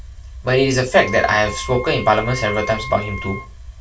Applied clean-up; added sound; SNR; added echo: none; Wind instrument, woodwind instrument; 12 dB; reverberation time 0.2 s.